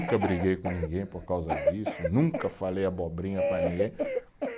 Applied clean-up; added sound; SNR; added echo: none; Cough; 2 dB; none.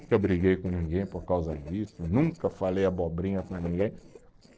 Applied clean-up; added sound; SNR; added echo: neural separator model SepFormer DNS4.